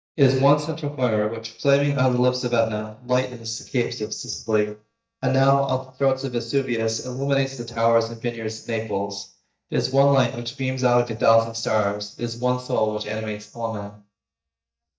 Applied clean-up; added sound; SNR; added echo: neural mask model DeepFilterNet 3.